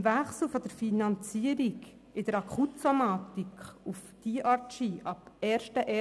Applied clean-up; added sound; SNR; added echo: none; none; none; none.